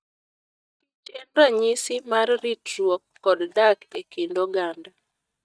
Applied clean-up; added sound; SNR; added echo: neural mask model DeepFilterNet 3.